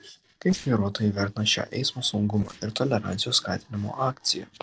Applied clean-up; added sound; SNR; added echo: neural separator model SepFormer DNS4.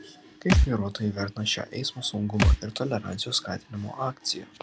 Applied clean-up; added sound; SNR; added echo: none; Thump, thud; -4 dB; none.